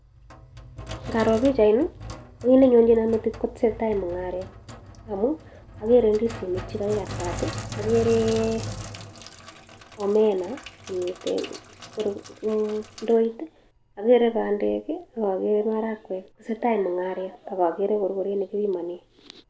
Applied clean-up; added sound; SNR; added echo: none; Sink (filling or washing); 15 dB; none.